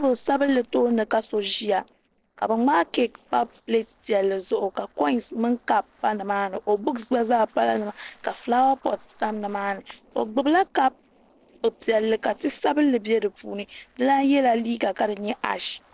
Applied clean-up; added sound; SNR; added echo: neural separator model SepFormer DNS4.